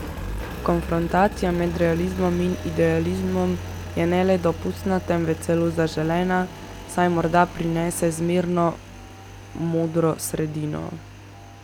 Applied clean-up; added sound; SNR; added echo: none; Engine; 11 dB; none.